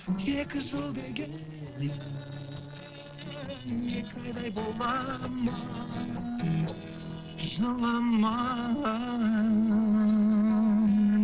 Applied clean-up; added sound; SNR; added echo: neural separator model SepFormer DNS4.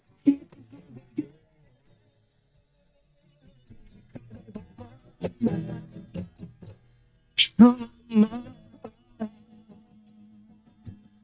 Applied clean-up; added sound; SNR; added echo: neural mask model DeepFilterNet 3.